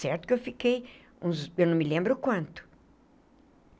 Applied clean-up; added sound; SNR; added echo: none; none; none; none.